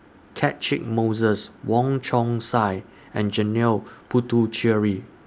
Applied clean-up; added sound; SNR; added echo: none; none; none; none.